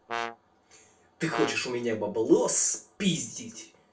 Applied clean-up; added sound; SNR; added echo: none; Brass instrument; 8 dB; reverberation time 0.2 s.